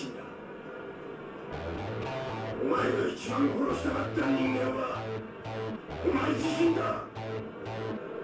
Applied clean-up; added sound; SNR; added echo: none; Electric guitar / Bass guitar; 5 dB; reverberation time 0.3 s.